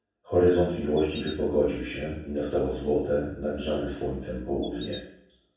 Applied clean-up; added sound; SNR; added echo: none; Chirp, tweet; 19 dB; reverberation time 0.7 s.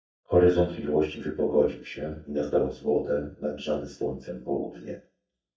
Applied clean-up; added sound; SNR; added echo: neural mask model DeepFilterNet 3.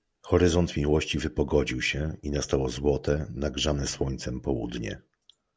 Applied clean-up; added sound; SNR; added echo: none; none; none; none.